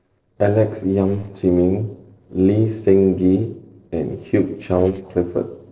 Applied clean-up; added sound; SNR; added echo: neural separator model SepFormer DNS4.